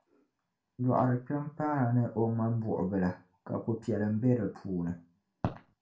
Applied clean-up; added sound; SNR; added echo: none; none; none; reverberation time 0.3 s.